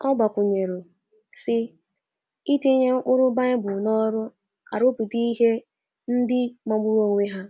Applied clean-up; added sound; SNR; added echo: none; none; none; none.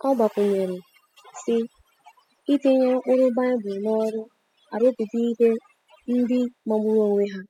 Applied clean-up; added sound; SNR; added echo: classical method spectral subtraction.